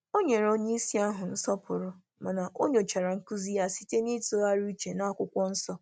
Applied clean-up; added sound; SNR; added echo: none; none; none; none.